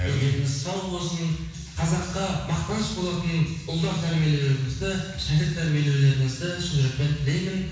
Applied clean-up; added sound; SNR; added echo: none; none; none; reverberation time 1.1 s.